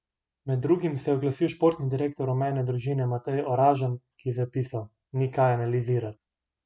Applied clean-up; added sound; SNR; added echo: none; none; none; none.